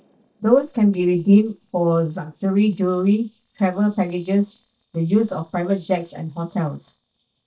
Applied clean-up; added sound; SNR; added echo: neural mask model DeepFilterNet 3.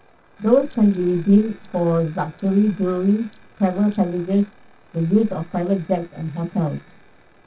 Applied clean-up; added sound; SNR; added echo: neural separator model SepFormer DNS4.